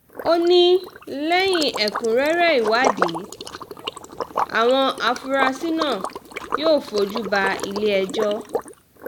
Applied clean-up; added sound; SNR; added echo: none; Liquid; 8 dB; none.